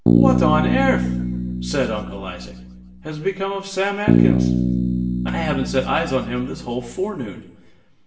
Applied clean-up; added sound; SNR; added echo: none; Bass guitar; -3 dB; reverberation time 0.8 s.